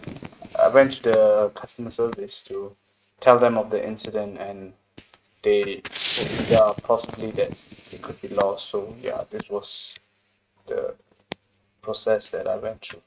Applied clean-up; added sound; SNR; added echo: neural mask model RNNoise.